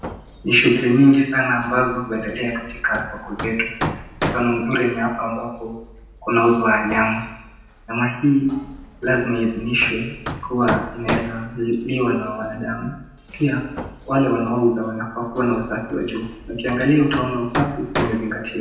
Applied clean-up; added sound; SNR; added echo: none; Hammer; 11 dB; reverberation time 0.9 s.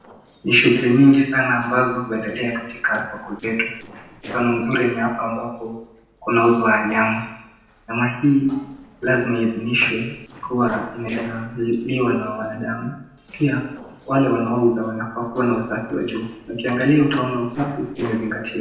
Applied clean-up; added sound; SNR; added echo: neural separator model SepFormer DNS4.